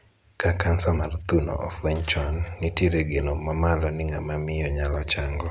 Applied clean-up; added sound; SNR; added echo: none; Shatter; 17 dB; none.